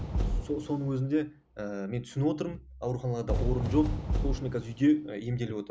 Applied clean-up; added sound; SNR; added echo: none; Fireworks; 3 dB; none.